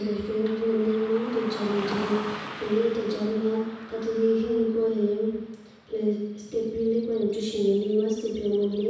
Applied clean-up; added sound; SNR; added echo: none; Car passing by / Traffic noise, roadway noise; 15 dB; reverberation time 1.1 s.